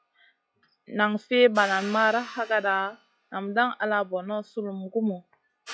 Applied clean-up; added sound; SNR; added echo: classical method log-MMSE.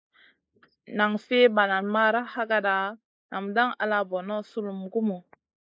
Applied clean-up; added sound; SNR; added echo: neural mask model Resemble Enhance denoiser.